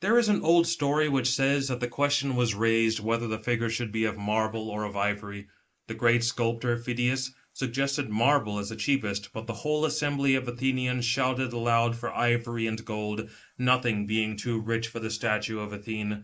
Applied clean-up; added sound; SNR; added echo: neural mask model Resemble Enhance denoiser.